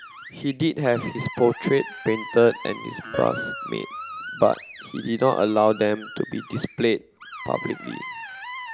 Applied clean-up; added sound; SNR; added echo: none; Screech + Piano; 12 dB; none.